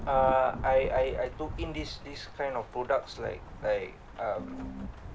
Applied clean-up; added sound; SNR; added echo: none; Rain / Thunderstorm + Piano; 9 dB; none.